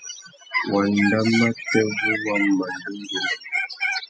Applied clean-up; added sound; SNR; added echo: classical method spectral subtraction.